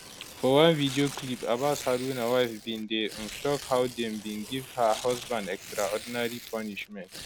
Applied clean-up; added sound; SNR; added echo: none; Tearing; 14 dB; none.